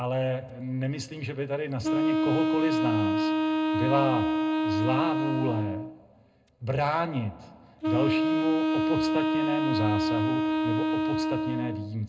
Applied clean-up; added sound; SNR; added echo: none; Wind instrument, woodwind instrument; -4 dB; reverberation time 0.2 s.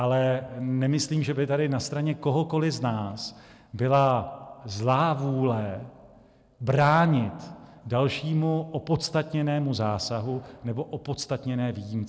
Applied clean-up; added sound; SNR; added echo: none; none; none; none.